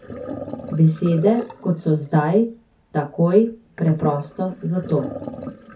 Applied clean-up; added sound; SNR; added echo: none; Sink (filling or washing); 14 dB; reverberation time 0.3 s.